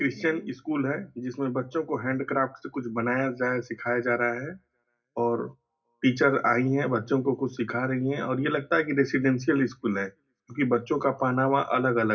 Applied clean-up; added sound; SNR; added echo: none; none; none; reverberation time 0.4 s.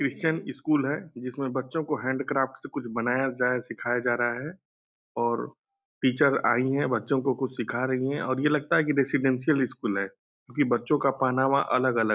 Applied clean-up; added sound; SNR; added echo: none; none; none; none.